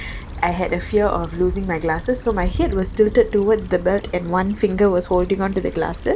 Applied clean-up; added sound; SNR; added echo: none; Stream / Trickle, dribble / Traffic noise, roadway noise; 10 dB; none.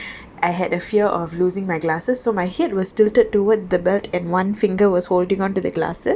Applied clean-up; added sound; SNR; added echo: none; none; none; none.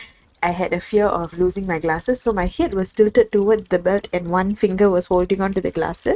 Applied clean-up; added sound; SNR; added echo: neural mask model RNNoise.